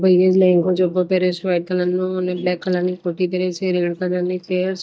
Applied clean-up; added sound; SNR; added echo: neural mask model DeepFilterNet 3.